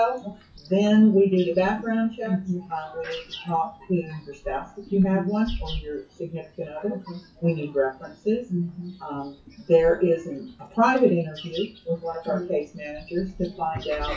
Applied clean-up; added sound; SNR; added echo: classical method WPE with log-MMSE.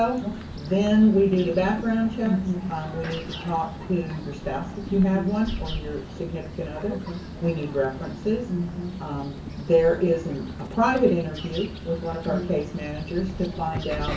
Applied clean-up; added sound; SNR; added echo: none; Bird vocalization, bird call, bird song; 12 dB; reverberation time 0.3 s.